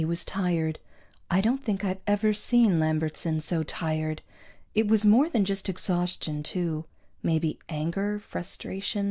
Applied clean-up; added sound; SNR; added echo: none; none; none; none.